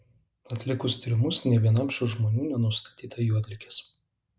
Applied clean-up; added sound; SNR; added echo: none; none; none; none.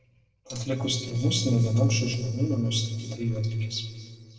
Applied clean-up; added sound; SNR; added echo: neural separator model SepFormer DNS4.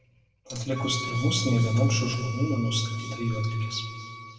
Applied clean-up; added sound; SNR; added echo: none; Wind instrument, woodwind instrument; 12 dB; reverberation time 2.1 s.